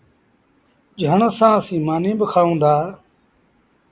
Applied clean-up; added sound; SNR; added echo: none; none; none; none.